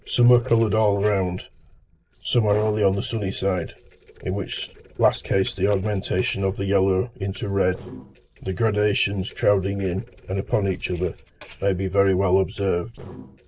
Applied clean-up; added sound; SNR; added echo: neural separator model SepFormer DNS4.